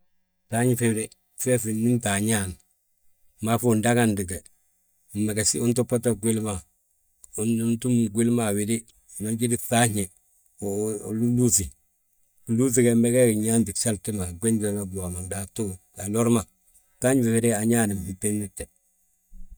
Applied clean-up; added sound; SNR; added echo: neural mask model DeepFilterNet 3.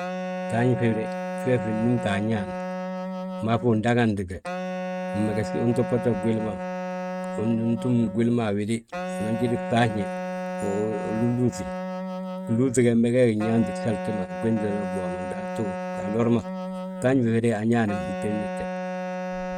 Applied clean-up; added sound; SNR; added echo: neural mask model RNNoise.